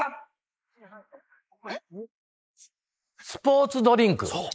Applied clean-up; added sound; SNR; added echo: neural mask model Resemble Enhance denoiser.